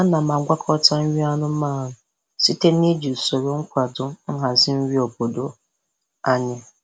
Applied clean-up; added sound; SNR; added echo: none; none; none; none.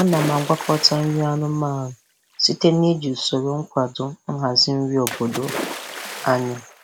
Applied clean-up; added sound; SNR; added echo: none; Splash, splatter; 13 dB; none.